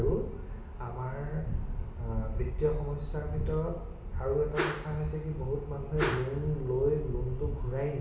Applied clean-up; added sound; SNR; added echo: none; Whoosh, swoosh, swish; 5 dB; reverberation time 0.8 s.